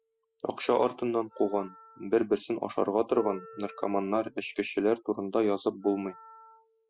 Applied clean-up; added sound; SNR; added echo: classical method spectral subtraction.